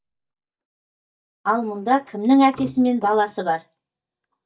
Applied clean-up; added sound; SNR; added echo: neural mask model DeepFilterNet 3.